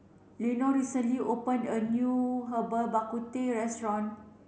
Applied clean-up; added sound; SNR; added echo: none; none; none; none.